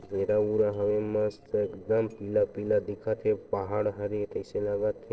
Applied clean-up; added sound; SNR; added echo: neural separator model SepFormer DNS4.